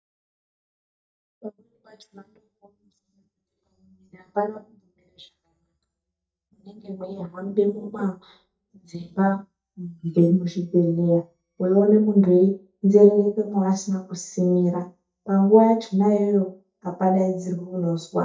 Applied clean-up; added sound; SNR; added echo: neural mask model DeepFilterNet 3.